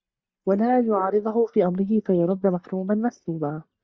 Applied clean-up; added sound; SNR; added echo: neural mask model DeepFilterNet 3.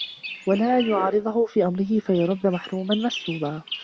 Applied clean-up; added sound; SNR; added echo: none; Bird vocalization, bird call, bird song; 14 dB; none.